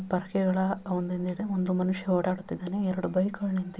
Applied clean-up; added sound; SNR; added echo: none; none; none; none.